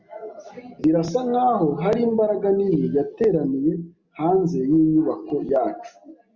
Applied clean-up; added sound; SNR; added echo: none; none; none; none.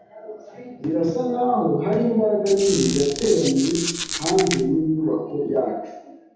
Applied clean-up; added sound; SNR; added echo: none; Squeak; 8 dB; reverberation time 0.8 s.